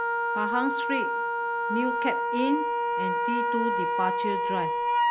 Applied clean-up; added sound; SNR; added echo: none; Wind instrument, woodwind instrument; -5 dB; none.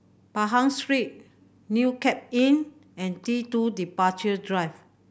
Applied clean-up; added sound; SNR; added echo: none; none; none; none.